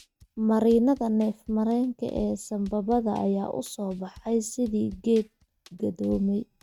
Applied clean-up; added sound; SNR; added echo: neural mask model RNNoise.